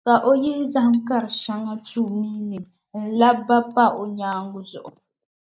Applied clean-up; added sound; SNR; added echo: neural mask model DeepFilterNet 3.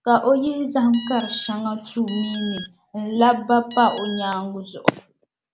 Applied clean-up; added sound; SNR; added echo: none; Alarm; 15 dB; none.